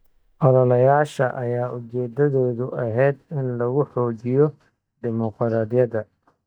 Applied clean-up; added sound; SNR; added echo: neural mask model DeepFilterNet 3.